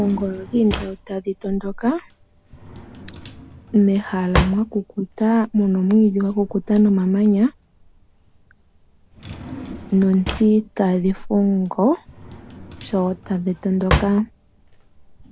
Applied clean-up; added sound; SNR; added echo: none; Drawer open or close; 10 dB; none.